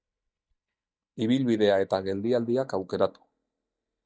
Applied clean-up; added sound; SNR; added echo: neural mask model DeepFilterNet 3.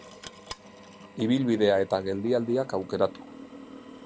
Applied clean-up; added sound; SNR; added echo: none; Drill; 17 dB; none.